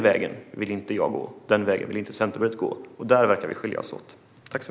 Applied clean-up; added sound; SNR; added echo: none; none; none; none.